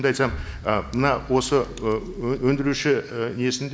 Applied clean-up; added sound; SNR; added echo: none; Explosion; 15 dB; none.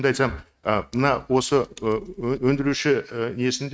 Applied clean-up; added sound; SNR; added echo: neural mask model RNNoise.